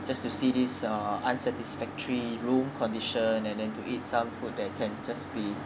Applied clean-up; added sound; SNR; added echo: none; none; none; none.